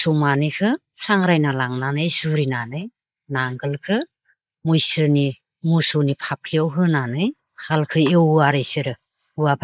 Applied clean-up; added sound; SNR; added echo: neural mask model Resemble Enhance denoiser.